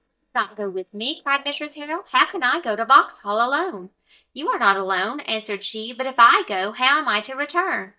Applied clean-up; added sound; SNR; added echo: neural mask model DeepFilterNet 3.